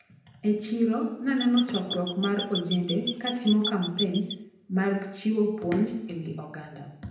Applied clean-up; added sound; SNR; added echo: none; Squeak / Chirp, tweet; 8 dB; reverberation time 0.8 s.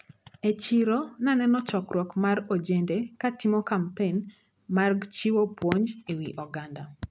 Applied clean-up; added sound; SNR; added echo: none; none; none; none.